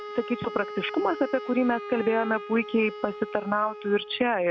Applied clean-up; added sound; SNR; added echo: none; Wind instrument, woodwind instrument; 11 dB; none.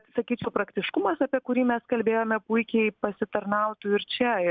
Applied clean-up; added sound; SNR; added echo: none; none; none; none.